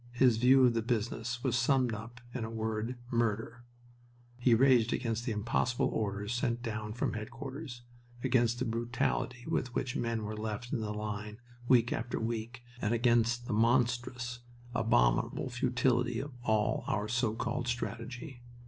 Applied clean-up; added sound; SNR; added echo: none; none; none; none.